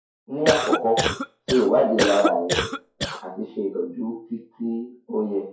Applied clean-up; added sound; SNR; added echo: classical method WPE with log-MMSE.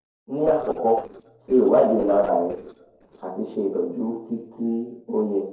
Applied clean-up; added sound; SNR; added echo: neural separator model SepFormer DNS4.